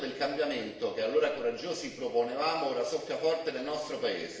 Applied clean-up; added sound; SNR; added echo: none; none; none; reverberation time 0.9 s.